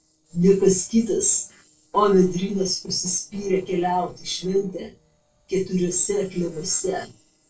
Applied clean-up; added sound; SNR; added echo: neural separator model SepFormer DNS4.